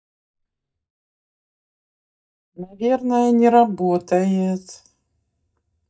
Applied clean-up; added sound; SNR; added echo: neural mask model DeepFilterNet 3.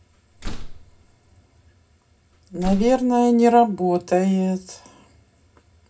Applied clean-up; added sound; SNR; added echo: none; Slam; 11 dB; reverberation time 0.4 s.